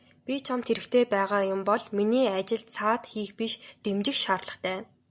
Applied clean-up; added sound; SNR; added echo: none; none; none; none.